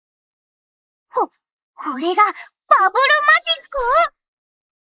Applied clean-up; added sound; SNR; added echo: neural mask model Resemble Enhance denoiser.